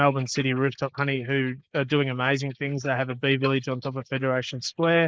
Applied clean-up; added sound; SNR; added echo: neural mask model Resemble Enhance denoiser.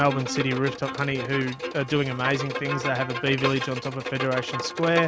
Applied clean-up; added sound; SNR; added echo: none; Bowed string instrument; 6 dB; none.